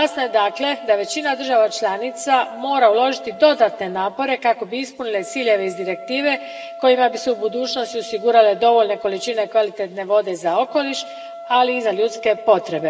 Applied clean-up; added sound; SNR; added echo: none; Wind instrument, woodwind instrument; 16 dB; reverberation time 1.1 s.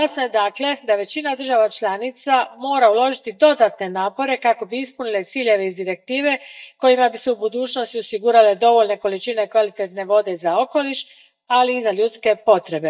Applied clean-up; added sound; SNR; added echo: neural mask model DeepFilterNet 3.